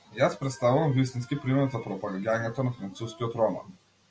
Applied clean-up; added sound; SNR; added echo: none; none; none; none.